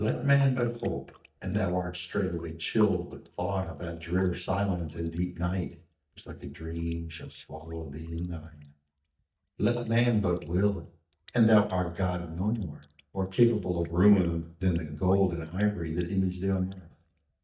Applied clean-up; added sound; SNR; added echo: neural mask model DeepFilterNet 3.